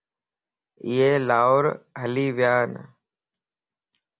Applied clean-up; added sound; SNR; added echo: none; none; none; none.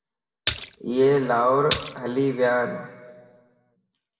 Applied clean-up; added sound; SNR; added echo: none; Splash, splatter; 8 dB; reverberation time 1.5 s.